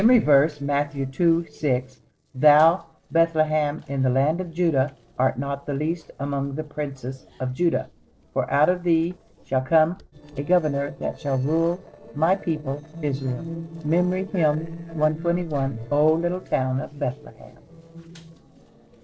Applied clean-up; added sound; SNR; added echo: neural separator model SepFormer DNS4.